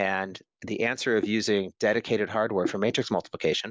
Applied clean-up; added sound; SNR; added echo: none; none; none; none.